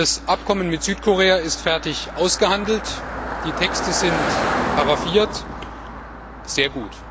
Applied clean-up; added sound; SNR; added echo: none; Car passing by; 5 dB; none.